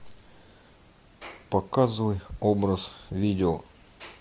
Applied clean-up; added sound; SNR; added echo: none; none; none; none.